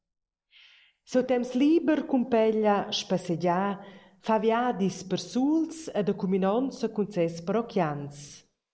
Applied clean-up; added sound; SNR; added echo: neural mask model Resemble Enhance denoiser.